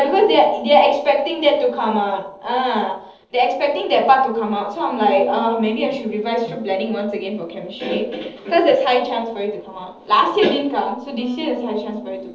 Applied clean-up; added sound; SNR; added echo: neural separator model SepFormer DNS4.